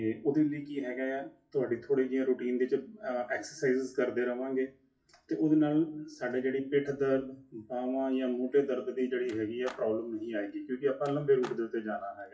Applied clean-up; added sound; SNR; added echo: classical method WPE with log-MMSE.